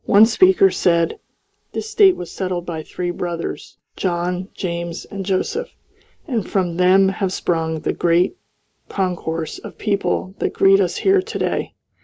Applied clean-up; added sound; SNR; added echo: neural mask model Resemble Enhance denoiser.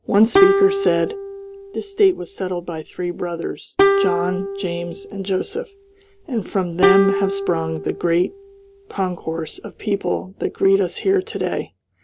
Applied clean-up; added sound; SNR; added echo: none; Plucked string instrument; 1 dB; none.